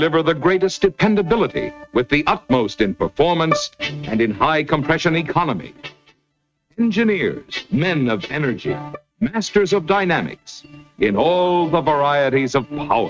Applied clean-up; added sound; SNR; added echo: neural mask model RNNoise.